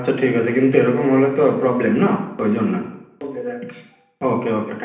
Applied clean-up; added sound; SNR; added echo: none; none; none; reverberation time 0.8 s.